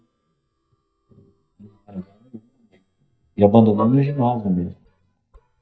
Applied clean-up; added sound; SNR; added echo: neural mask model DeepFilterNet 3.